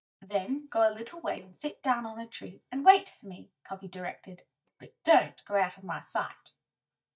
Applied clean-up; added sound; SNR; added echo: neural mask model DeepFilterNet 3.